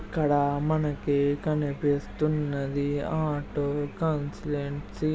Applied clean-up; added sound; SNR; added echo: none; none; none; none.